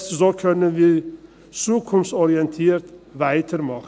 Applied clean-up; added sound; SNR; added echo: none; none; none; none.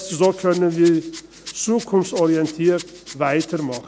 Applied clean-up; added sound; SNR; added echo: none; Rattle; 19 dB; none.